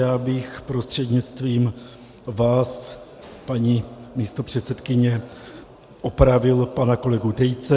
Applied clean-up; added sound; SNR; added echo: none; none; none; none.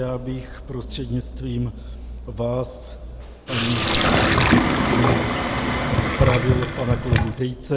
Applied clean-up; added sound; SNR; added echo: none; Sink (filling or washing); -4 dB; none.